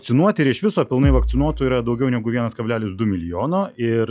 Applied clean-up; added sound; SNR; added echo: classical method log-MMSE.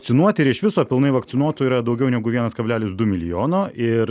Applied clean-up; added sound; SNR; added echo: none; none; none; none.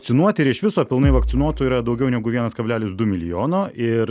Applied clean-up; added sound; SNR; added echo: none; Bass drum; 4 dB; none.